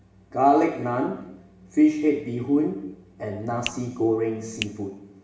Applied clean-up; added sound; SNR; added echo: none; Finger snapping; 14 dB; reverberation time 0.9 s.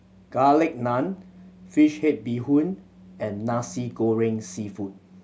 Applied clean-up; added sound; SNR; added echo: none; none; none; none.